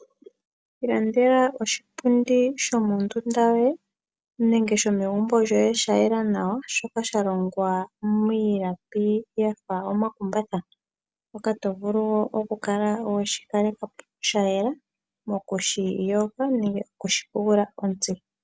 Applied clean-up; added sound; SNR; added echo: none; none; none; none.